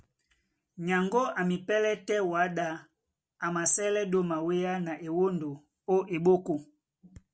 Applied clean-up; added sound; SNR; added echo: none; none; none; none.